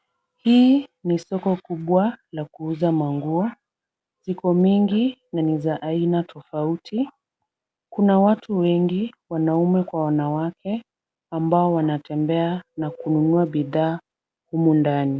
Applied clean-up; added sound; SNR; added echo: none; none; none; none.